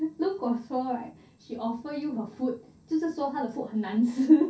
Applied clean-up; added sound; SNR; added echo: none; none; none; reverberation time 0.3 s.